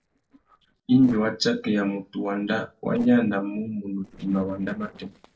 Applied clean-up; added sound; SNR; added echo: neural separator model SepFormer DNS4.